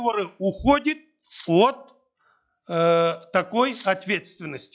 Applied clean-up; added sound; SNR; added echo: classical method log-MMSE.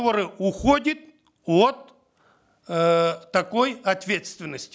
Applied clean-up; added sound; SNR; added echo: none; none; none; none.